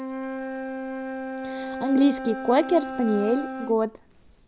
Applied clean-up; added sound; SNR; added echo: none; Wind instrument, woodwind instrument; 7 dB; none.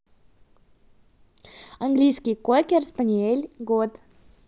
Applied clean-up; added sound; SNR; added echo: none; none; none; none.